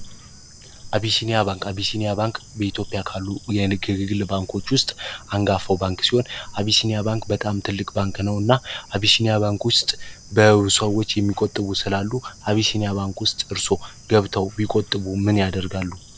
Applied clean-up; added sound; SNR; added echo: none; Bird / Insect; 16 dB; none.